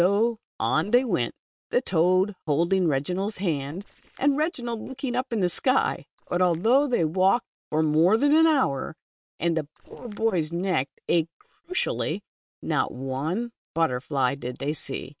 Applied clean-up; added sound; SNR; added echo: neural separator model SepFormer WHAM!.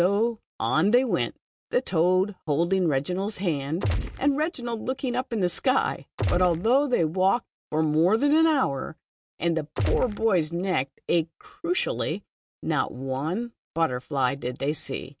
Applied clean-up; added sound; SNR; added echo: none; Gunshot, gunfire; 2 dB; none.